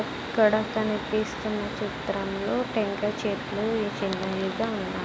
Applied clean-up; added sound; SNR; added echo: none; none; none; none.